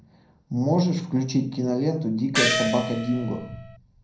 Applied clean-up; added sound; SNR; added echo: none; Gong; 2 dB; reverberation time 0.5 s.